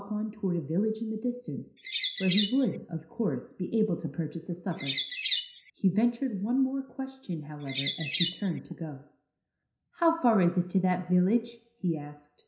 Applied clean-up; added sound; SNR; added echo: none; Bird; 0 dB; reverberation time 0.5 s.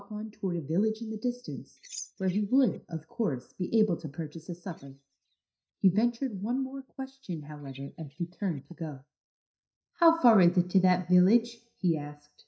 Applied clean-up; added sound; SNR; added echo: neural mask model DeepFilterNet 3.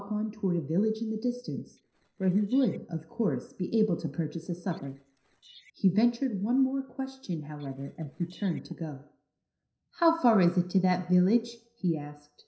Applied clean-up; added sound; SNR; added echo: neural separator model SepFormer DNS4.